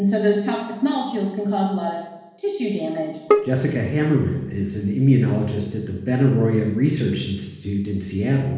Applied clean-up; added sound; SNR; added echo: none; Bowed string instrument; 4 dB; reverberation time 1.1 s.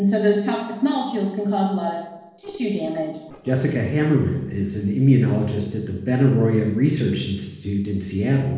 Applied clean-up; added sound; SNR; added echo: neural separator model SepFormer DNS4.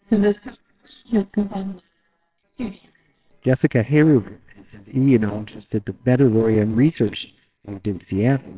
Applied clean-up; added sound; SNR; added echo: neural separator model SepFormer WHAMR!.